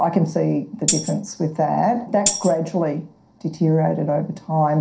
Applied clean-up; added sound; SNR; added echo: none; Tambourine; 7 dB; reverberation time 0.3 s.